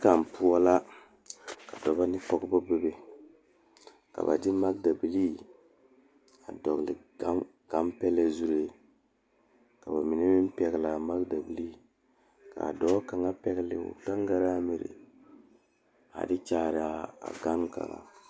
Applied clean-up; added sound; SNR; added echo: none; none; none; none.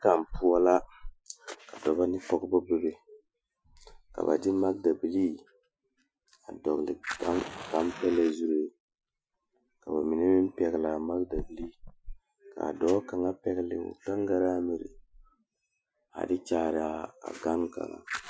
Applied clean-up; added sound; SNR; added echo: classical method Wiener filter.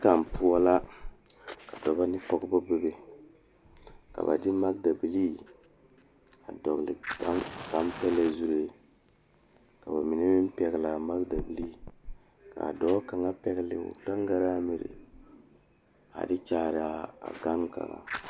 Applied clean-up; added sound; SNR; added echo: none; Fire; 17 dB; none.